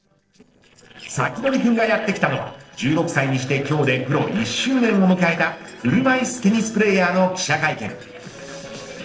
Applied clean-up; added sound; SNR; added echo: neural separator model SepFormer DNS4.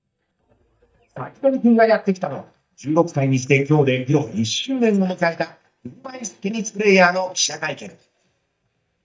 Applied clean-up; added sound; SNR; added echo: neural mask model DeepFilterNet 3.